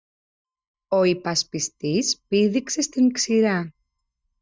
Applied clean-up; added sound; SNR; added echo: neural mask model DeepFilterNet 3.